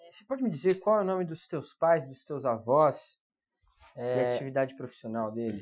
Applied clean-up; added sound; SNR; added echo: classical method Wiener filter.